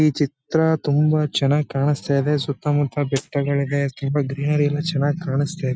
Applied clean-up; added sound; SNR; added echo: neural mask model RNNoise.